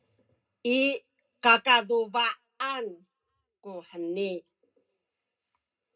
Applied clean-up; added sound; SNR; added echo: none; none; none; reverberation time 0.2 s.